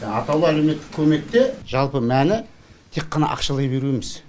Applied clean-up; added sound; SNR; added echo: none; none; none; none.